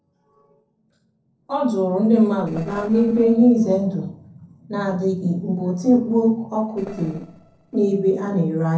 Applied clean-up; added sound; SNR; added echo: neural separator model SepFormer DNS4.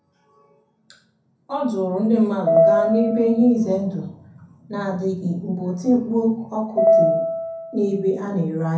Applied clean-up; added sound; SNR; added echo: none; Piano; -2 dB; reverberation time 0.6 s.